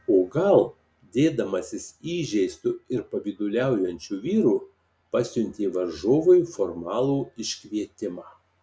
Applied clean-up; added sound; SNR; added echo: none; none; none; none.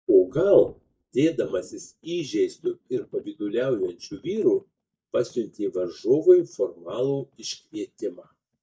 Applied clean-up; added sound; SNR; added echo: neural mask model DeepFilterNet 3.